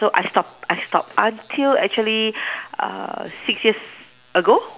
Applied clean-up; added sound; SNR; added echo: none; none; none; none.